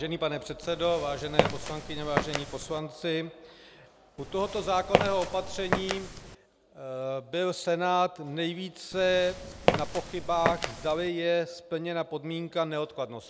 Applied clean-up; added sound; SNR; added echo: none; Walk, footsteps; 1 dB; none.